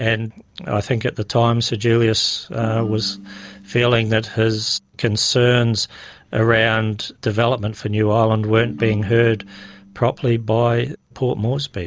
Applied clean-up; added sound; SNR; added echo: none; Ringtone; 18 dB; none.